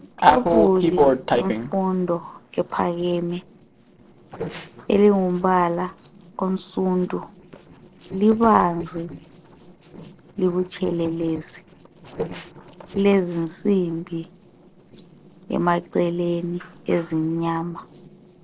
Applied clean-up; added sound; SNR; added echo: neural separator model SepFormer DNS4.